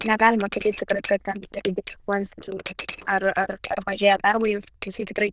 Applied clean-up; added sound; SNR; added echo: neural diffusion model UNIVERSE++.